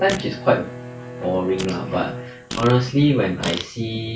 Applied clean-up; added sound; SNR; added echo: none; Fart + Bowed string instrument; 12 dB; none.